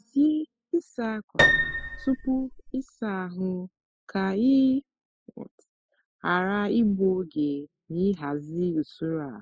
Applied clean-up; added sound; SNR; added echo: classical method spectral subtraction.